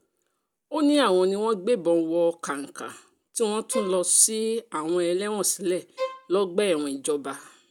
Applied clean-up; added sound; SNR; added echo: none; Bowed string instrument; 12 dB; none.